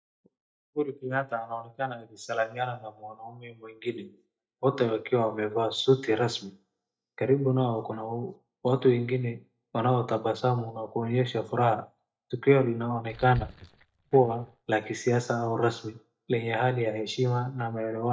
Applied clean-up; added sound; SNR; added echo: neural mask model DeepFilterNet 3.